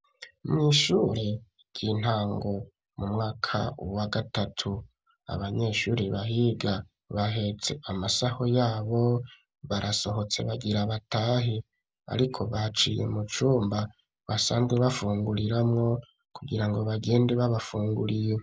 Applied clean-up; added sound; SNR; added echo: none; none; none; none.